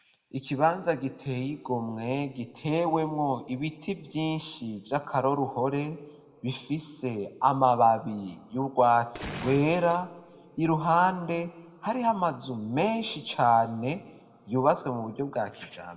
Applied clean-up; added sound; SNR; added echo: none; Gunshot, gunfire; 12 dB; reverberation time 1.4 s.